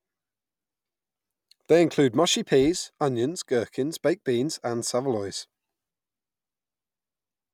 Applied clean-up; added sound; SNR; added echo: none; none; none; none.